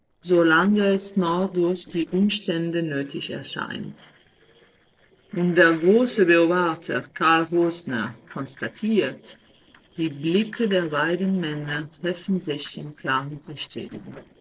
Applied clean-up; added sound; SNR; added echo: neural separator model SepFormer DNS4.